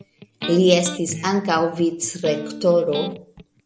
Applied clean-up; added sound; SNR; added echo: none; Electric guitar; 13 dB; none.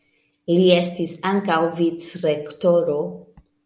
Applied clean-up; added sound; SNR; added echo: none; none; none; none.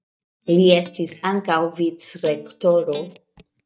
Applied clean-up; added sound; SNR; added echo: neural mask model DeepFilterNet 3.